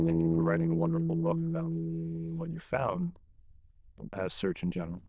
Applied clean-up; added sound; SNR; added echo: neural diffusion model UNIVERSE++.